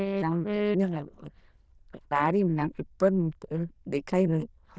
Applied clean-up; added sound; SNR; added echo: neural diffusion model UNIVERSE++.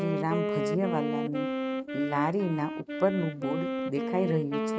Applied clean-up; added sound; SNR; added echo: neural mask model RNNoise.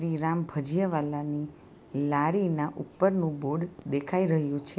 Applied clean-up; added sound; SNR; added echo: none; none; none; none.